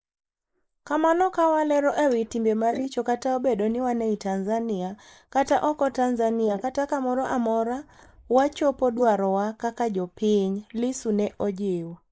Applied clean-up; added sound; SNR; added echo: neural mask model Resemble Enhance denoiser.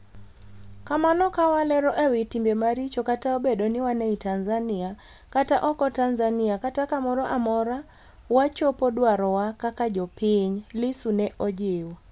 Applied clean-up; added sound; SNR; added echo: none; none; none; none.